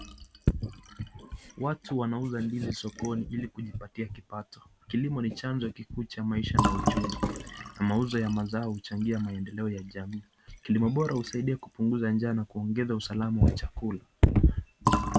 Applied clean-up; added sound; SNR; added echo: none; Fill (with liquid); 7 dB; none.